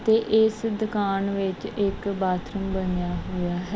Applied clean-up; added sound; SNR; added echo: none; none; none; none.